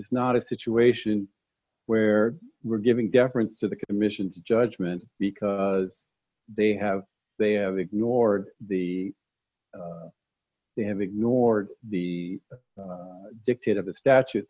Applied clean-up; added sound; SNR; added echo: none; none; none; none.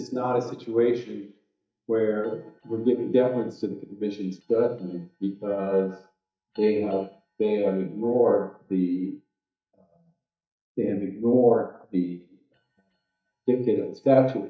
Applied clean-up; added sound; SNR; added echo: neural mask model DeepFilterNet 3.